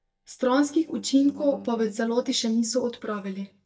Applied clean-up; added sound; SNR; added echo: neural mask model DeepFilterNet 3.